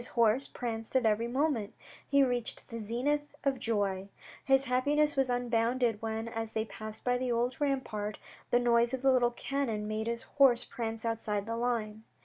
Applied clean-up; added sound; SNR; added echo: none; none; none; none.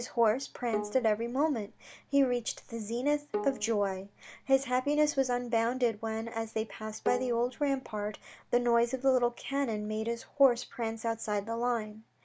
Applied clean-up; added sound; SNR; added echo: none; Bowed string instrument; 12 dB; none.